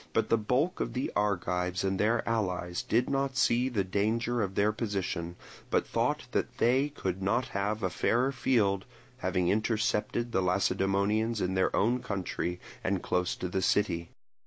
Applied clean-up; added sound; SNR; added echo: none; none; none; none.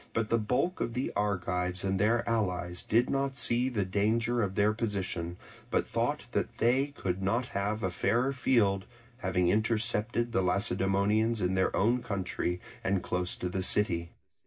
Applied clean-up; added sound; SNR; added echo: none; none; none; reverberation time 0.4 s.